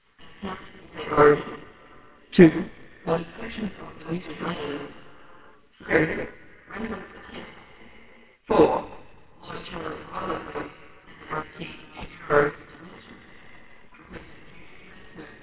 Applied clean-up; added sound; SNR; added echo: neural separator model SepFormer WHAMR!.